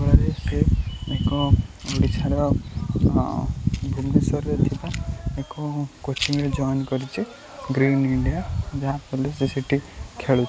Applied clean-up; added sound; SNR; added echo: none; none; none; none.